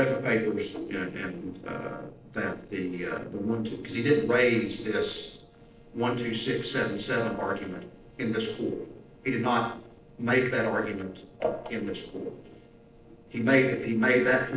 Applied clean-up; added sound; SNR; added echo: neural separator model SepFormer DNS4.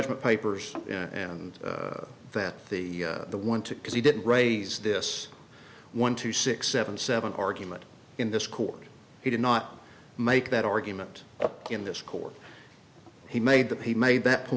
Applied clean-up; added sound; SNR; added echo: none; none; none; none.